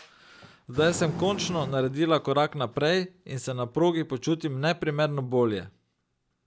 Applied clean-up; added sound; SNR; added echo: none; Fire; 13 dB; none.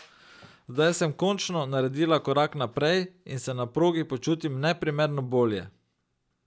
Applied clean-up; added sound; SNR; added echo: none; none; none; none.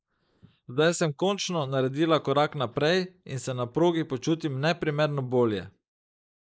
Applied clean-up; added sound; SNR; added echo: neural mask model Resemble Enhance denoiser.